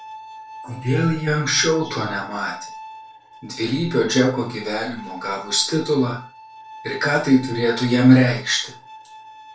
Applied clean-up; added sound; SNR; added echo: none; Bowed string instrument; 18 dB; reverberation time 0.3 s.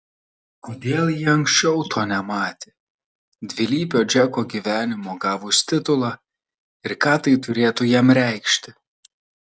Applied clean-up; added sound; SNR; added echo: none; none; none; none.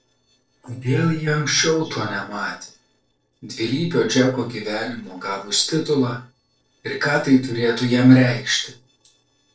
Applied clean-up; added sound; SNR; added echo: neural separator model SepFormer DNS4.